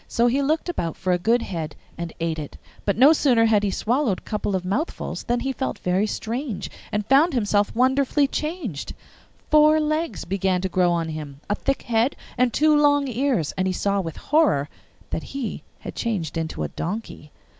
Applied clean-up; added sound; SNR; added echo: none; none; none; none.